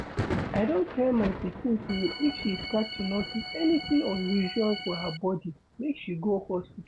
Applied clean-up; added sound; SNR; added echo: none; Organ + Thunder; 8 dB; none.